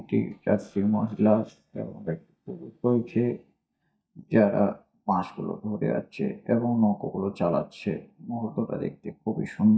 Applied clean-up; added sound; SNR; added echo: neural mask model DeepFilterNet 3.